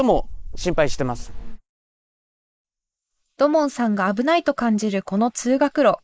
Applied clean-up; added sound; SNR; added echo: neural mask model Resemble Enhance denoiser.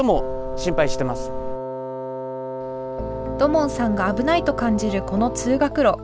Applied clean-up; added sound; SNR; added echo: none; Wind instrument, woodwind instrument; 8 dB; none.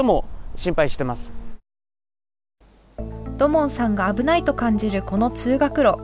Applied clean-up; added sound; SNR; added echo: none; none; none; none.